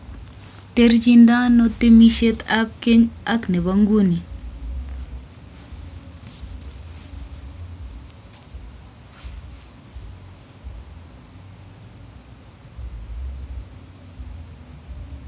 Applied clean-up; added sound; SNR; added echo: none; none; none; none.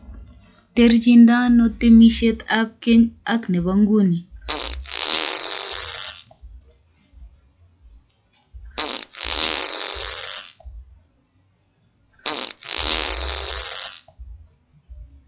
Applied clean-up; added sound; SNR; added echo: classical method log-MMSE.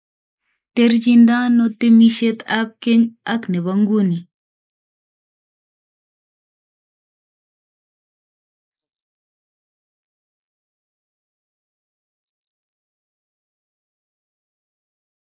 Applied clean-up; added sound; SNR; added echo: neural mask model Resemble Enhance denoiser.